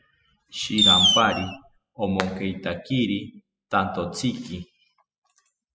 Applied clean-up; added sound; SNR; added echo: classical method spectral subtraction.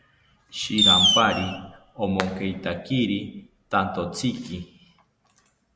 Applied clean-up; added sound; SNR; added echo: none; Fireworks; -3 dB; none.